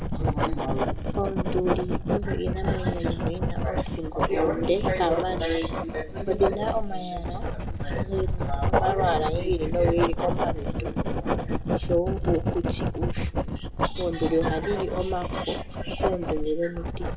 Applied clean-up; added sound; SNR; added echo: none; Writing; -1 dB; reverberation time 0.8 s.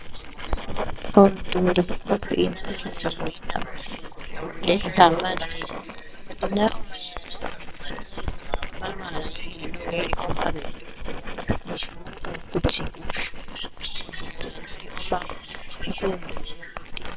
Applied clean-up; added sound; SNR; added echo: neural separator model SepFormer WHAMR!.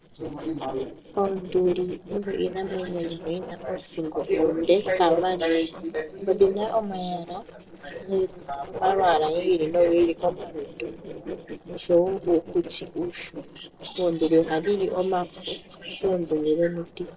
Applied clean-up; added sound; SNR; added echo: neural separator model SepFormer DNS4.